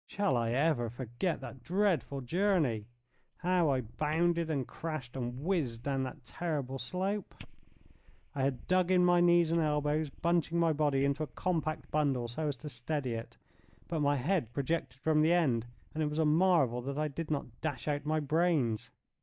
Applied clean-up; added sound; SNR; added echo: neural mask model DeepFilterNet 3.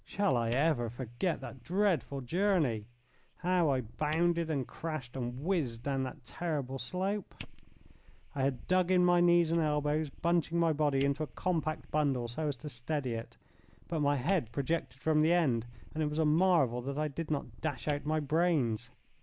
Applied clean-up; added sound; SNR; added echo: none; Purr + Fire; 20 dB; none.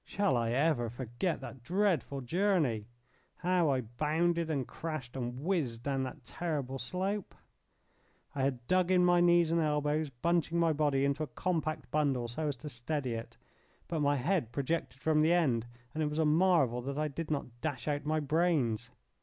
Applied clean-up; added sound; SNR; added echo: none; none; none; none.